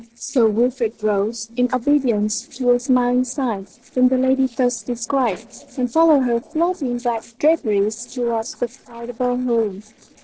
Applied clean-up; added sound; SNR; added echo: neural separator model SepFormer DNS4.